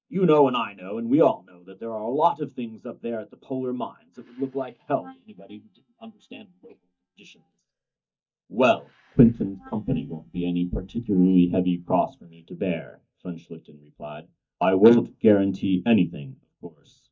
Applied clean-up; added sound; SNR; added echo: neural mask model DeepFilterNet 3.